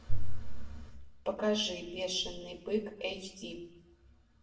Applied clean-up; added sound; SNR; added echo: none; none; none; reverberation time 0.6 s.